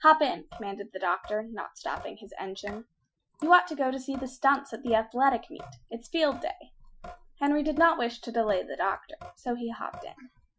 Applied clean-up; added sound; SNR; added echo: classical method Wiener filter.